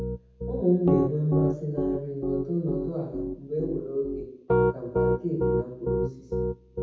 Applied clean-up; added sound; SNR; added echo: none; Piano; -1 dB; reverberation time 0.9 s.